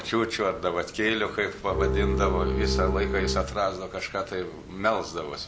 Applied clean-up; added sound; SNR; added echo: none; Bowed string instrument; -1 dB; none.